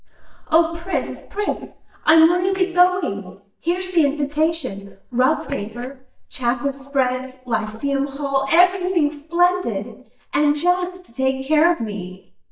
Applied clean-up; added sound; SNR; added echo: neural mask model DeepFilterNet 3.